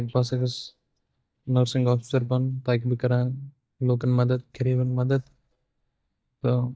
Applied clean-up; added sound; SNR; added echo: neural mask model DeepFilterNet 3.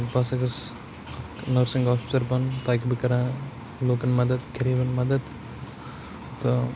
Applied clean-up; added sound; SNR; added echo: none; none; none; none.